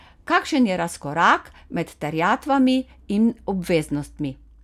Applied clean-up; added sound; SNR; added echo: none; none; none; none.